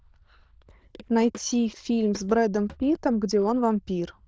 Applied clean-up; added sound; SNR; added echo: neural diffusion model UNIVERSE++.